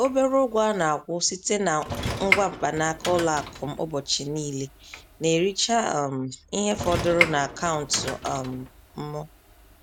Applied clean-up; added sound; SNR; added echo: none; Sliding door / Train; 8 dB; none.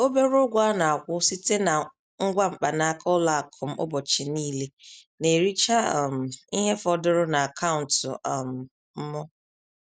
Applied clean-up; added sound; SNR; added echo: none; none; none; none.